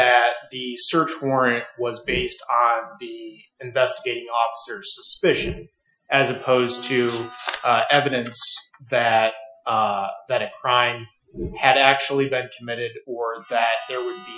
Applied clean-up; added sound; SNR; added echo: classical method Wiener filter.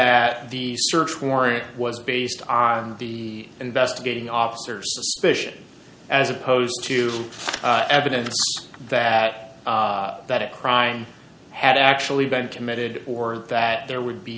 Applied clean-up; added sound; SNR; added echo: none; none; none; none.